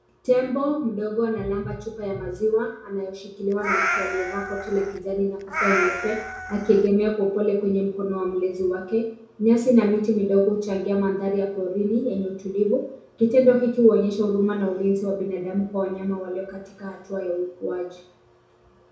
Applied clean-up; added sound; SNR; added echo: none; Meow; 5 dB; reverberation time 0.6 s.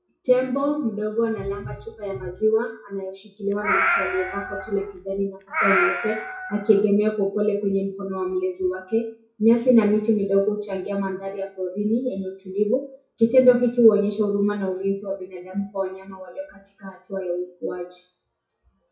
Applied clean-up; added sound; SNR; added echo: classical method WPE with log-MMSE.